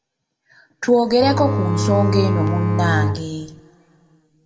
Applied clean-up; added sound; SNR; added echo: none; Bowed string instrument; -1 dB; reverberation time 1.7 s.